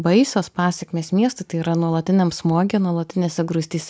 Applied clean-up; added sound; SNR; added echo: none; none; none; none.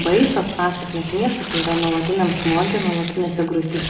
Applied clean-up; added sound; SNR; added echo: none; Tearing; 7 dB; reverberation time 0.9 s.